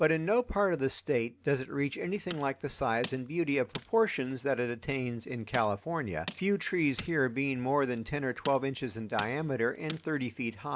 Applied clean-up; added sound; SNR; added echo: none; Tools; 15 dB; none.